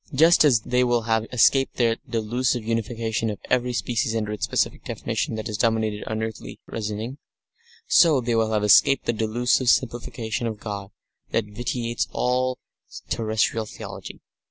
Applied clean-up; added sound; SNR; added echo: none; none; none; none.